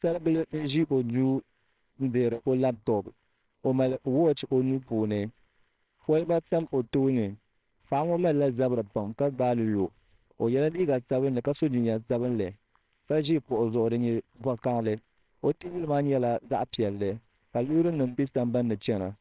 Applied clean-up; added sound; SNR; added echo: neural separator model SepFormer WHAMR!.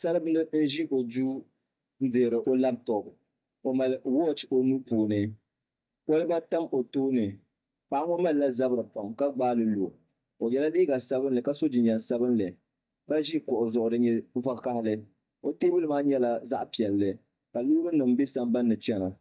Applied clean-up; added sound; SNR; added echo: neural mask model DeepFilterNet 3.